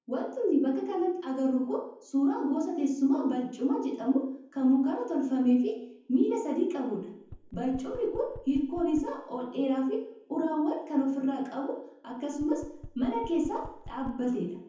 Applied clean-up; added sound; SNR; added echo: none; Knock; 17 dB; reverberation time 0.7 s.